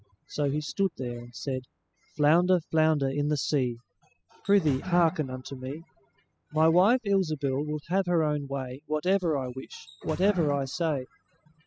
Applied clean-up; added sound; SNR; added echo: classical method spectral subtraction.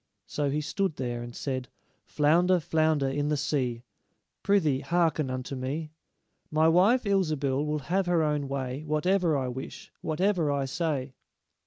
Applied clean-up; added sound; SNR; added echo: none; none; none; none.